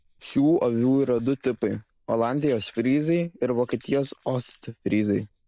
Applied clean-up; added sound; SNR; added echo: neural mask model Resemble Enhance denoiser.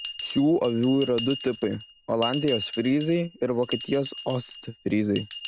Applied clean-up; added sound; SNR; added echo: none; Bell; 5 dB; none.